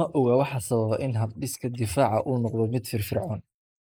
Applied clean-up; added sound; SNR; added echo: neural mask model Resemble Enhance denoiser.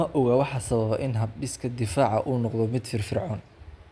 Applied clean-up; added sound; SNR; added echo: none; none; none; none.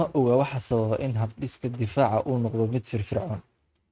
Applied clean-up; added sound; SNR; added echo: neural mask model RNNoise.